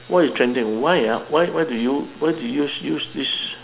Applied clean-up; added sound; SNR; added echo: none; none; none; none.